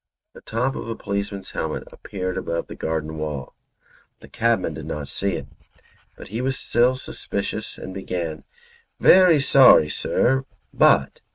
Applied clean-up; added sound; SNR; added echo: neural mask model RNNoise.